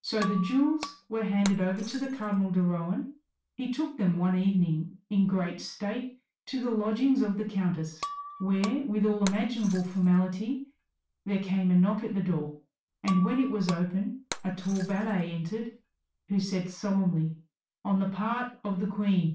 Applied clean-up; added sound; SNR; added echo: none; Shatter; 15 dB; reverberation time 0.3 s.